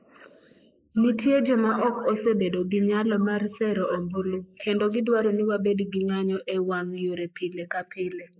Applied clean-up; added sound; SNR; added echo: neural mask model Resemble Enhance denoiser.